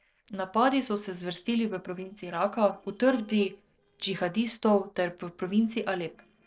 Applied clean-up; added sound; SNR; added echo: neural separator model SepFormer DNS4.